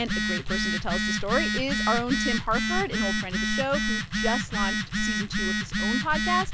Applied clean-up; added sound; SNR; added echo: none; Telephone; -3 dB; none.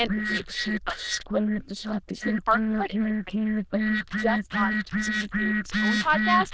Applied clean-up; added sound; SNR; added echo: neural diffusion model UNIVERSE++.